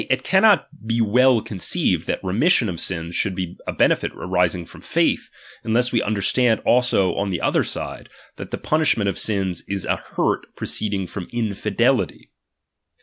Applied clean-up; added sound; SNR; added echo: none; none; none; none.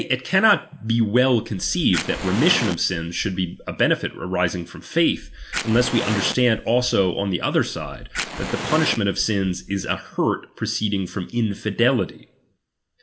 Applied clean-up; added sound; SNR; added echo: none; Fire; 9 dB; reverberation time 0.4 s.